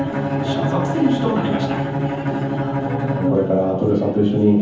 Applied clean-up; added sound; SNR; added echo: none; Bowed string instrument; 3 dB; reverberation time 0.7 s.